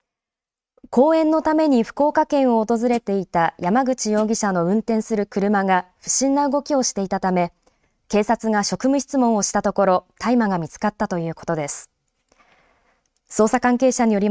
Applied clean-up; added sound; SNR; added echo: neural mask model RNNoise.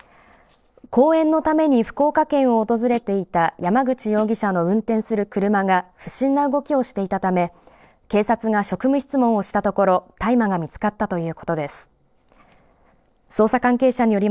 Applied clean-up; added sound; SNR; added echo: neural separator model SepFormer DNS4.